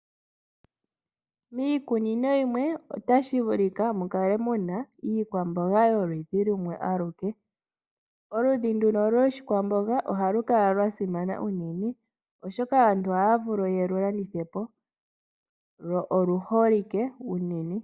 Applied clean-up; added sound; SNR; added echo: none; none; none; none.